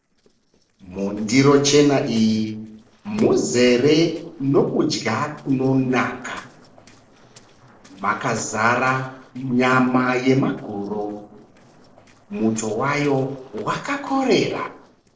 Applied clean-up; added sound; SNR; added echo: neural separator model SepFormer DNS4.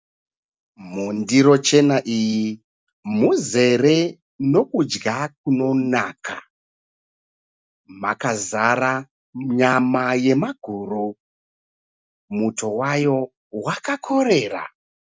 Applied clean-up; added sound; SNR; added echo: none; none; none; none.